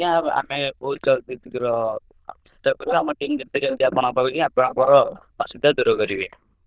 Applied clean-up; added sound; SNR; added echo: neural diffusion model UNIVERSE++.